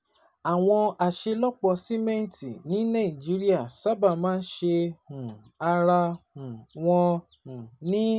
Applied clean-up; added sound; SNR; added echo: none; none; none; none.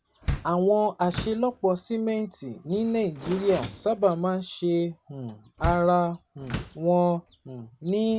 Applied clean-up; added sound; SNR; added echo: none; Door; 12 dB; none.